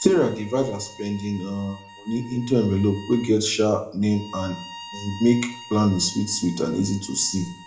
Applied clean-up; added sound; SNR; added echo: none; Bowed string instrument; 20 dB; reverberation time 0.4 s.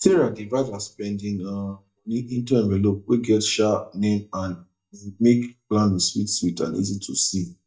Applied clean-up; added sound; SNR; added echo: neural mask model DeepFilterNet 3.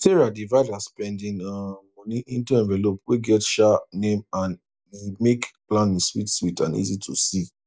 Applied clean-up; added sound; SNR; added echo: none; none; none; none.